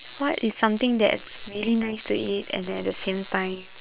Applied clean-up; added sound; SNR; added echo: neural separator model SepFormer WHAM!.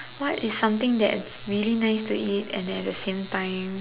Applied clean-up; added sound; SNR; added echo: none; none; none; none.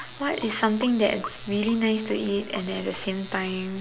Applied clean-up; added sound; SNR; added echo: none; Drip / Sink (filling or washing) / Water tap, faucet; 19 dB; none.